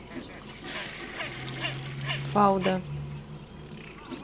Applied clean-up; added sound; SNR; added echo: none; Toilet flush / Water + Bird; 8 dB; none.